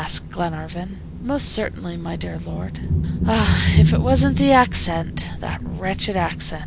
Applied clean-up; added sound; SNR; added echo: none; Thunder; 1 dB; none.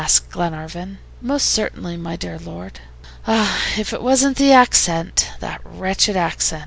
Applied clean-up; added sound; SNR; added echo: none; none; none; none.